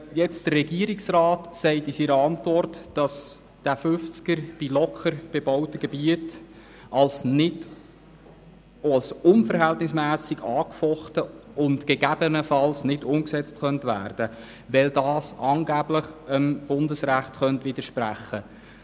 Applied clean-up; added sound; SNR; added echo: none; none; none; none.